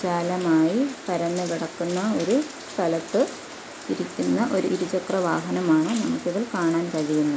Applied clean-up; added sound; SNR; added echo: none; none; none; none.